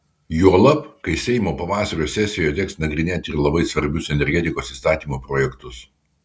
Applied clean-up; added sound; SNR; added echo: none; none; none; none.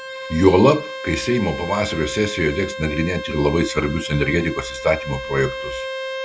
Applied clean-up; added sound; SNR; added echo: none; Bowed string instrument; 10 dB; none.